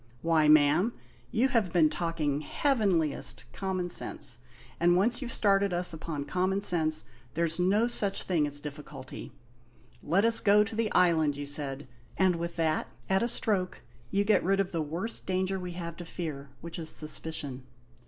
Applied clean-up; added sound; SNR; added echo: none; none; none; none.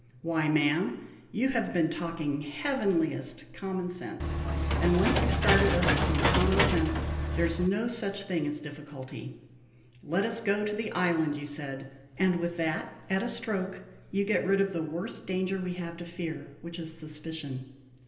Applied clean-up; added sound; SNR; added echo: none; Engine / Mechanisms; -3 dB; reverberation time 1.4 s.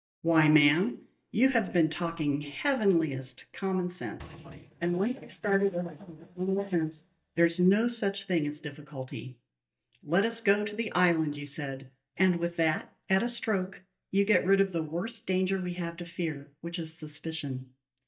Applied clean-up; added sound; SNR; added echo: neural mask model DeepFilterNet 3.